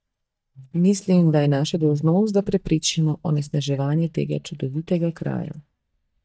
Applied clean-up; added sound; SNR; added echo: neural mask model DeepFilterNet 3.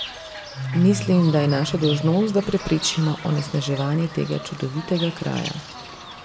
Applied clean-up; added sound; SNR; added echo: none; Bird / Fowl; 10 dB; reverberation time 1.6 s.